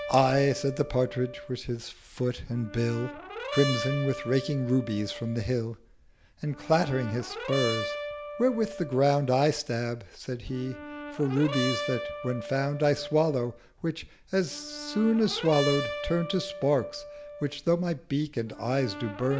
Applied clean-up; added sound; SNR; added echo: none; Brass instrument; 10 dB; none.